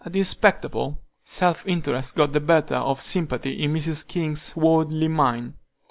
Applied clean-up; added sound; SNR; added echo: none; none; none; none.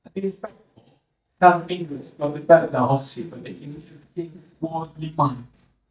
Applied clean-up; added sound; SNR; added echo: neural mask model DeepFilterNet 3.